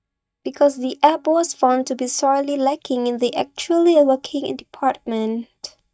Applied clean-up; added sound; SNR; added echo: neural mask model DeepFilterNet 3.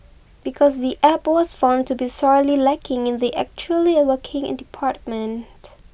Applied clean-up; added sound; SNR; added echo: none; none; none; none.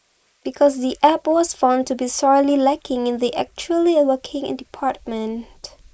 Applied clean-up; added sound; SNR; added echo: neural mask model Resemble Enhance denoiser.